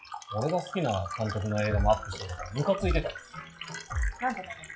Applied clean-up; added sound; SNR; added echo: classical method WPE with log-MMSE.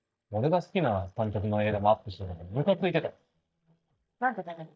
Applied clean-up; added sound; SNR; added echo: neural mask model DeepFilterNet 3.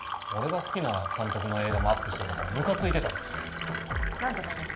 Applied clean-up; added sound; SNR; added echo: none; Fill (with liquid); 5 dB; reverberation time 0.7 s.